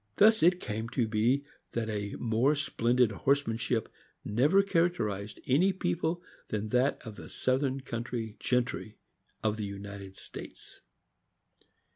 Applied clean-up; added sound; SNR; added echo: none; none; none; none.